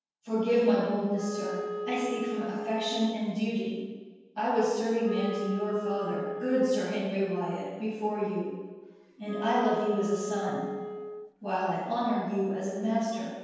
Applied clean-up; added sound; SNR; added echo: none; Wind instrument, woodwind instrument; 7 dB; reverberation time 1.2 s.